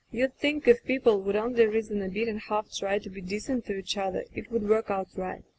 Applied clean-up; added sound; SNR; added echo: none; none; none; none.